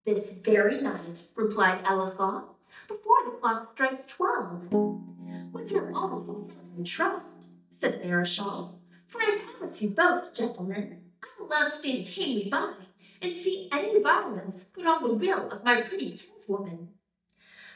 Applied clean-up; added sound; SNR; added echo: neural mask model DeepFilterNet 3.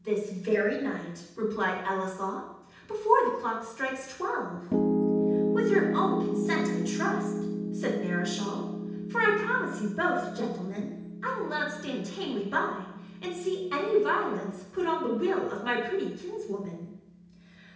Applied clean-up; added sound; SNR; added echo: none; Piano; 3 dB; reverberation time 0.8 s.